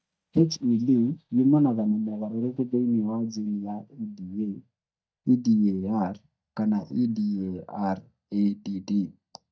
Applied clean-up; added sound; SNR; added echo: neural mask model DeepFilterNet 3.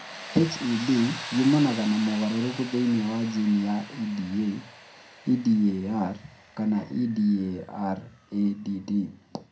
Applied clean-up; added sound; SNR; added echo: none; Tools; 15 dB; reverberation time 0.2 s.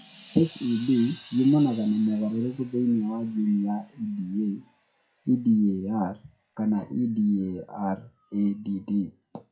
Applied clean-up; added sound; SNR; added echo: classical method WPE with log-MMSE.